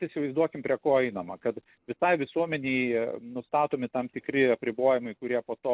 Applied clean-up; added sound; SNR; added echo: none; none; none; none.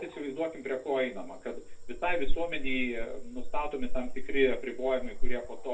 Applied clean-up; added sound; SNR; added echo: none; Cricket / Frog; -4 dB; reverberation time 0.2 s.